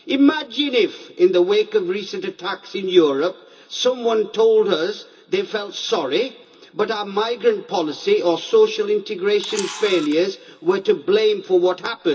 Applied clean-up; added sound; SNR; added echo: none; Camera; 16 dB; reverberation time 0.2 s.